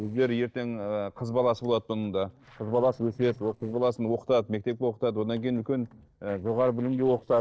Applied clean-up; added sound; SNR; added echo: neural separator model SepFormer DNS4.